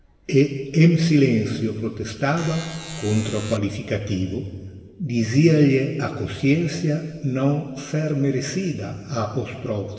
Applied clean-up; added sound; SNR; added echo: none; Alarm; 14 dB; reverberation time 1.9 s.